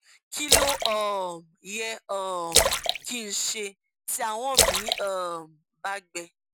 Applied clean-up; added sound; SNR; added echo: none; Splash, splatter; -3 dB; none.